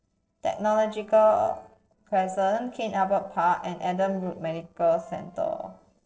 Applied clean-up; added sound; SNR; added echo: neural separator model SepFormer DNS4.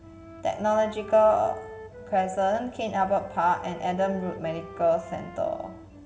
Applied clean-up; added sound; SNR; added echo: none; Wind instrument, woodwind instrument; 17 dB; reverberation time 2.4 s.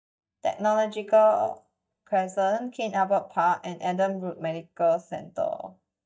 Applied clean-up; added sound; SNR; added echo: neural mask model DeepFilterNet 3.